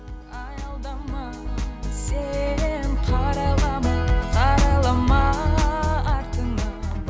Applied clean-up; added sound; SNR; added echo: none; none; none; none.